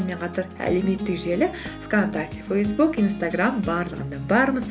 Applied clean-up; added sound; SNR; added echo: none; none; none; none.